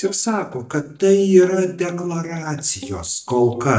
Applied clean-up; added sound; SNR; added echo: neural mask model DeepFilterNet 3.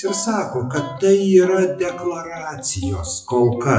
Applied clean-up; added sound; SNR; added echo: classical method WPE with log-MMSE.